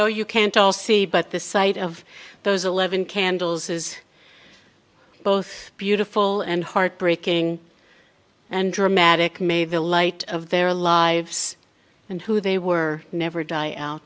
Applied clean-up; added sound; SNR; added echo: none; none; none; none.